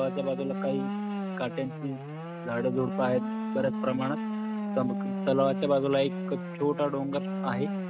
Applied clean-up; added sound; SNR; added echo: neural mask model RNNoise.